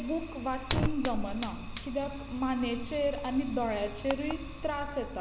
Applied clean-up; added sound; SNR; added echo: none; Fire; 4 dB; none.